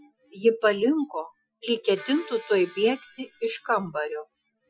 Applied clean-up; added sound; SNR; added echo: classical method Wiener filter.